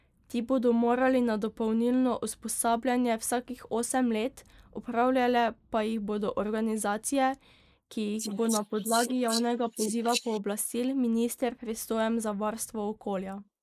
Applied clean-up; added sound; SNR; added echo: neural mask model Resemble Enhance denoiser.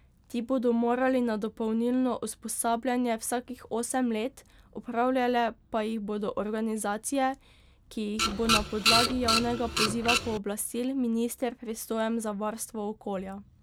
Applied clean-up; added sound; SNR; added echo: none; Printer; -2 dB; none.